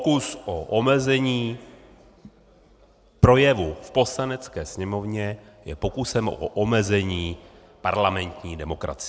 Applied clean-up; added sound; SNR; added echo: none; none; none; none.